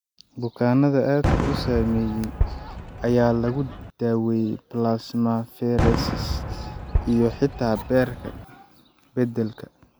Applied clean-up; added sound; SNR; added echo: none; Fireworks; 5 dB; none.